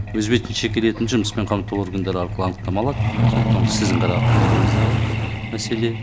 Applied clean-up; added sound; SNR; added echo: none; Truck; -2 dB; none.